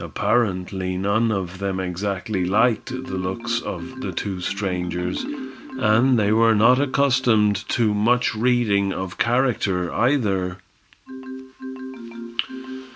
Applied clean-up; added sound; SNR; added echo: none; Marimba, xylophone; 13 dB; none.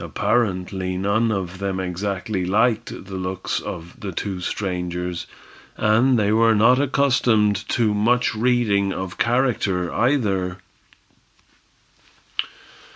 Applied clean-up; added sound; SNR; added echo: none; none; none; none.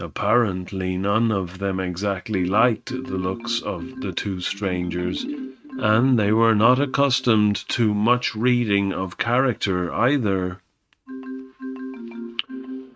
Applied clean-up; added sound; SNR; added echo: neural mask model RNNoise.